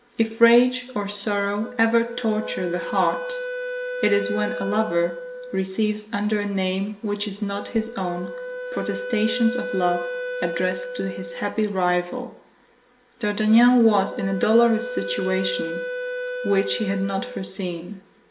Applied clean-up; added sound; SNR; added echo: none; Wind instrument, woodwind instrument; 9 dB; reverberation time 0.6 s.